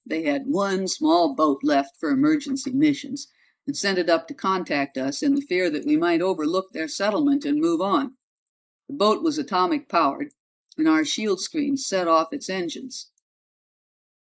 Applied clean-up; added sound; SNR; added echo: neural mask model Resemble Enhance denoiser.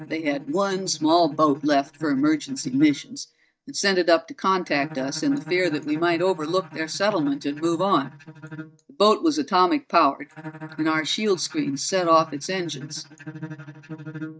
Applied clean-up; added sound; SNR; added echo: neural mask model DeepFilterNet 3.